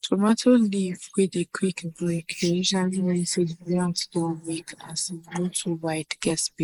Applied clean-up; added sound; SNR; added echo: neural mask model Resemble Enhance denoiser.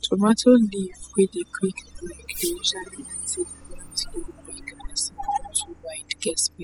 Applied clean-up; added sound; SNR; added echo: classical method spectral subtraction.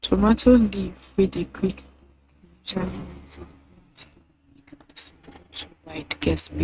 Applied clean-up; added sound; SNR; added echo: neural mask model RNNoise.